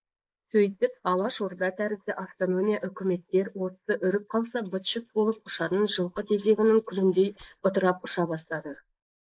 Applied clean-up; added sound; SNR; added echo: neural mask model Resemble Enhance denoiser.